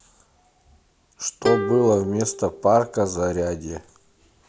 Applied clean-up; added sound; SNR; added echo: none; Plucked string instrument; 8 dB; none.